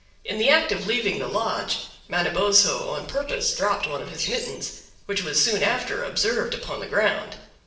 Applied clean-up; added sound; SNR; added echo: neural separator model SepFormer DNS4.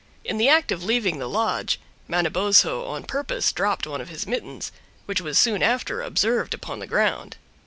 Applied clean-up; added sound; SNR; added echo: none; none; none; none.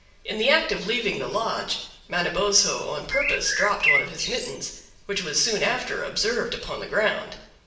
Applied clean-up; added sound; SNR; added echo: none; Bird; 0 dB; reverberation time 0.7 s.